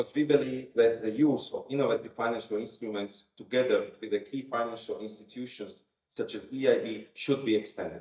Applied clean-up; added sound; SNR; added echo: neural mask model DeepFilterNet 3.